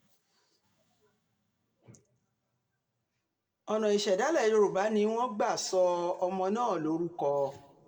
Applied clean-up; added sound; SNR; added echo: none; none; none; reverberation time 0.9 s.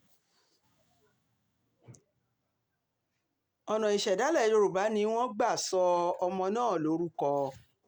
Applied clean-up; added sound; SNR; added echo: none; none; none; none.